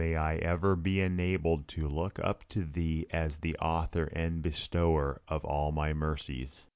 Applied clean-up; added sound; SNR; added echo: none; none; none; none.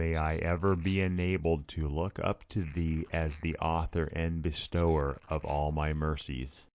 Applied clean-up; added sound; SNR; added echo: neural mask model Resemble Enhance denoiser.